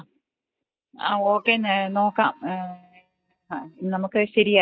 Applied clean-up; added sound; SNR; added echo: neural mask model DeepFilterNet 3.